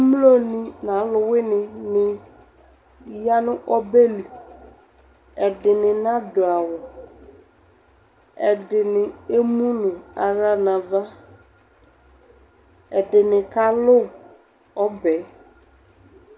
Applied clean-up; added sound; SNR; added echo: none; none; none; none.